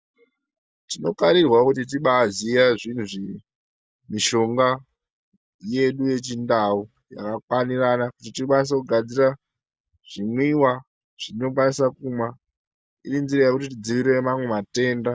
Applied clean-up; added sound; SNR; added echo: none; none; none; none.